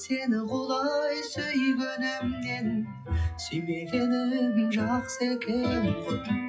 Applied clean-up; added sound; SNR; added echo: classical method WPE with log-MMSE.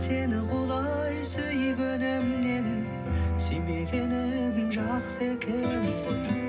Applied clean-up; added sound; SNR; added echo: none; Wind instrument, woodwind instrument; 14 dB; reverberation time 0.4 s.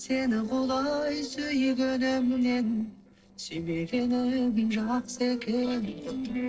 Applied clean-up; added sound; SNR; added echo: neural separator model SepFormer DNS4.